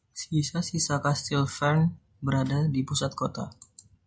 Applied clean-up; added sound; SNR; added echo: none; none; none; none.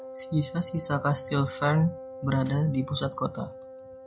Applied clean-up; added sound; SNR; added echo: none; Wind instrument, woodwind instrument; 13 dB; none.